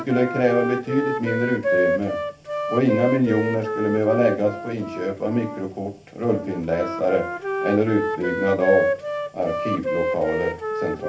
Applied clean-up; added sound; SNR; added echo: none; Wind instrument, woodwind instrument; 3 dB; reverberation time 0.3 s.